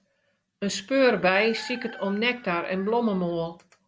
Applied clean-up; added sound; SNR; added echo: none; Chicken, rooster; 18 dB; none.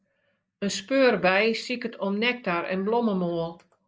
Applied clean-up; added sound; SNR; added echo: neural mask model Resemble Enhance denoiser.